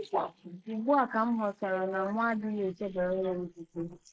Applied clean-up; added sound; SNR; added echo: neural mask model Resemble Enhance denoiser.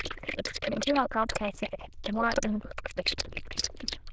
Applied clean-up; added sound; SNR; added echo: neural diffusion model UNIVERSE++.